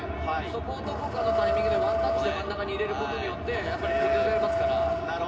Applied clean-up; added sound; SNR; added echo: none; Wind instrument, woodwind instrument; -1 dB; reverberation time 1.9 s.